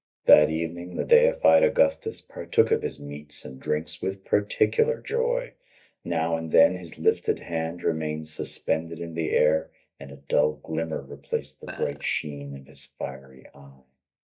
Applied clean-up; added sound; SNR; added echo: neural mask model DeepFilterNet 3.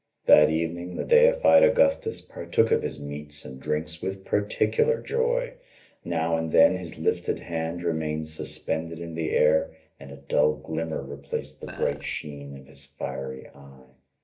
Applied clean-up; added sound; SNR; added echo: none; Burping, eructation; 15 dB; reverberation time 0.3 s.